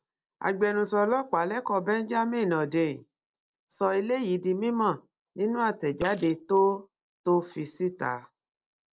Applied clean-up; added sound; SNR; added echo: neural separator model SepFormer DNS4.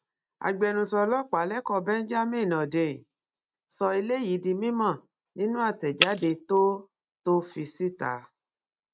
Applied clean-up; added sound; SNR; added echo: neural mask model RNNoise.